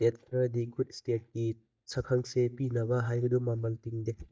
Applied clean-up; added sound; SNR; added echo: neural mask model DeepFilterNet 3.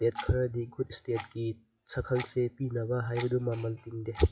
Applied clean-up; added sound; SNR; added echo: classical method WPE with log-MMSE.